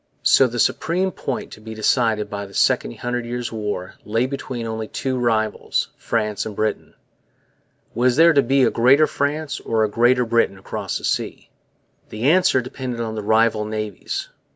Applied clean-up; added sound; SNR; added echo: none; none; none; none.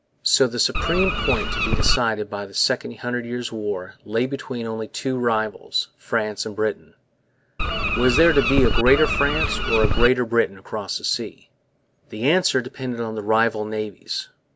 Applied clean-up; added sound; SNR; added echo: none; Bird; -2 dB; none.